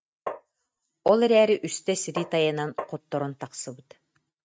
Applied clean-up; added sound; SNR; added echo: neural mask model RNNoise.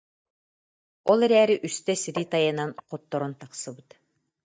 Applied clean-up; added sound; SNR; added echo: neural mask model DeepFilterNet 3.